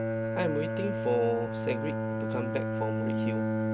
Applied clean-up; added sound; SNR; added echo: none; Bowed string instrument; -2 dB; none.